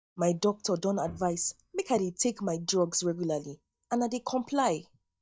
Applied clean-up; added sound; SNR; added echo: neural mask model DeepFilterNet 3.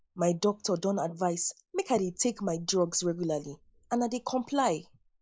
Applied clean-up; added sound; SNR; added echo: neural mask model Resemble Enhance denoiser.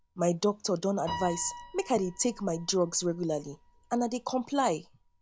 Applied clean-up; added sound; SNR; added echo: none; Piano; 16 dB; none.